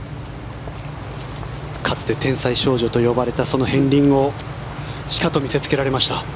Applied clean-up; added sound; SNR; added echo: none; none; none; none.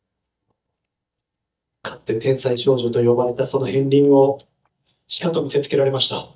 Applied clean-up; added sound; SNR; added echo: neural mask model DeepFilterNet 3.